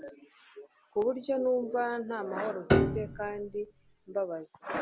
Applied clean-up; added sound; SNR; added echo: none; Piano; -3 dB; none.